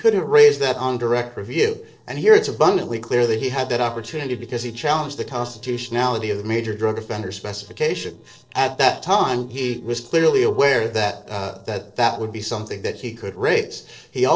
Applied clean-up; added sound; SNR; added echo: neural separator model SepFormer DNS4.